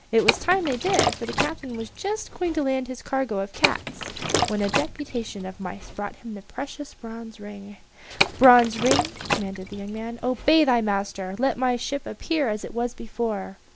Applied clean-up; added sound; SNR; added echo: none; Liquid; 3 dB; none.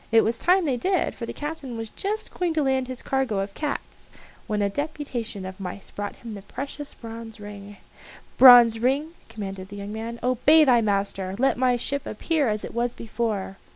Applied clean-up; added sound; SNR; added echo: none; none; none; none.